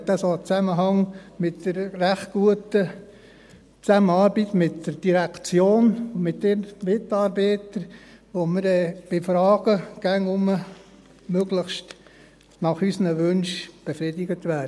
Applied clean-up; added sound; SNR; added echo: none; none; none; none.